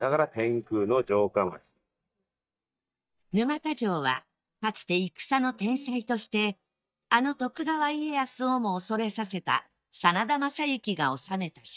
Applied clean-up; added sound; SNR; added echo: neural mask model DeepFilterNet 3.